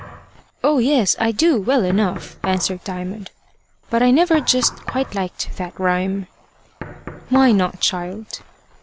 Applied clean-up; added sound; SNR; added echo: none; Knock; 17 dB; none.